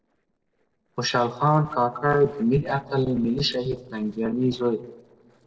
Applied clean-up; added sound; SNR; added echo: neural separator model SepFormer DNS4.